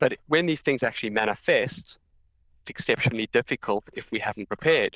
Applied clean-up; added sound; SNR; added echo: neural diffusion model UNIVERSE++.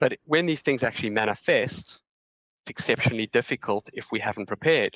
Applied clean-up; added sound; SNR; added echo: neural mask model Resemble Enhance denoiser.